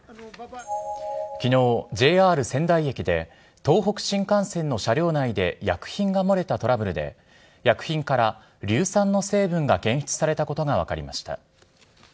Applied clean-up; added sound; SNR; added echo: none; none; none; none.